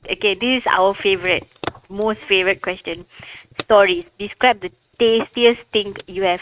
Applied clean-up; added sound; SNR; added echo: neural mask model RNNoise.